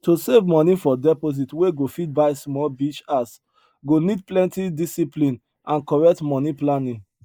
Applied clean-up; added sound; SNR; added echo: neural mask model Resemble Enhance denoiser.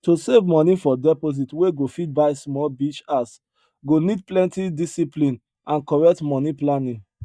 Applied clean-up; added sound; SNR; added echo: neural mask model DeepFilterNet 3.